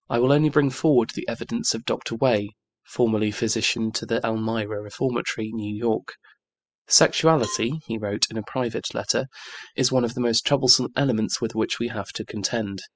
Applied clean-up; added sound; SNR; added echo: classical method spectral subtraction.